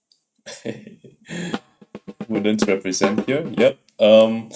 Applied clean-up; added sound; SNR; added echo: neural mask model RNNoise.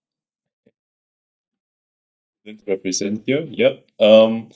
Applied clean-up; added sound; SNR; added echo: neural mask model DeepFilterNet 3.